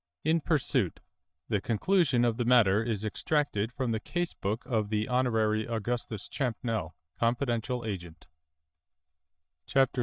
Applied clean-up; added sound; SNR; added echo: neural mask model DeepFilterNet 3.